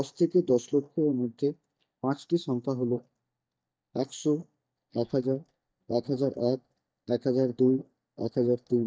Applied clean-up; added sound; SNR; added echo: neural mask model DeepFilterNet 3.